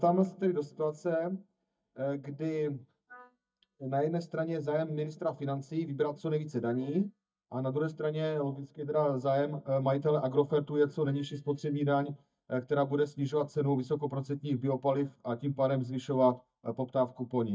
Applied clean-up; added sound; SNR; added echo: neural mask model DeepFilterNet 3.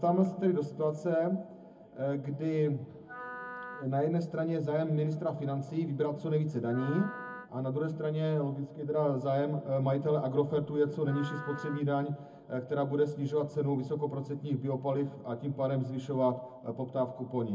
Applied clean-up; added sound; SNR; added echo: none; Wind instrument, woodwind instrument; 15 dB; reverberation time 0.3 s.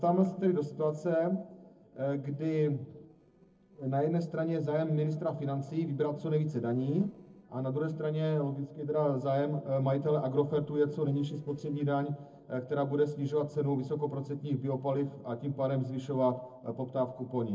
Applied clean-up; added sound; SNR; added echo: neural separator model SepFormer DNS4.